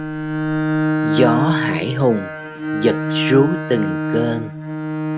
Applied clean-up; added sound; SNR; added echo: none; Bowed string instrument; 0 dB; none.